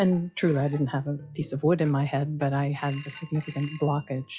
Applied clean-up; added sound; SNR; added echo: classical method log-MMSE.